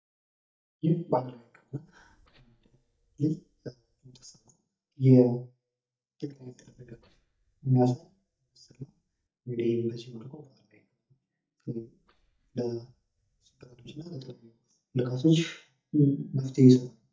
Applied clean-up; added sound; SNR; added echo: neural mask model DeepFilterNet 3.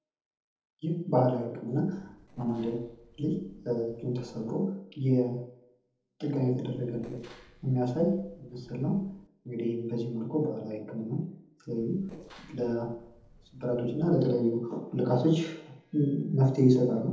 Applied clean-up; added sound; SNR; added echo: neural separator model SepFormer DNS4.